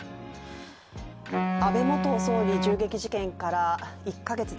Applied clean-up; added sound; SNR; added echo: none; Wind instrument, woodwind instrument; 0 dB; none.